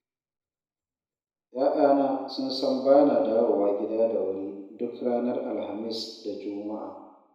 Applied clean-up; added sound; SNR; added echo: none; none; none; reverberation time 1.0 s.